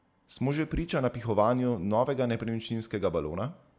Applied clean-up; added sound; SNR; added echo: none; none; none; none.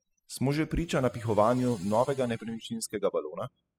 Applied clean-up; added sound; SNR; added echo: classical method spectral subtraction.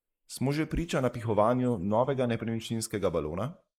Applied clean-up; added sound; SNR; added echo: neural mask model Resemble Enhance denoiser.